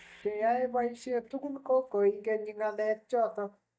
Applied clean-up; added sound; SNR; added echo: neural mask model DeepFilterNet 3.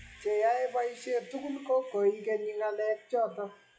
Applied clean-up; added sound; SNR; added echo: classical method WPE with log-MMSE.